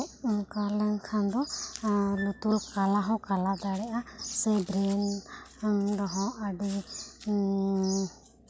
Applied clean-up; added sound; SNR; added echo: none; Wind instrument, woodwind instrument; 19 dB; none.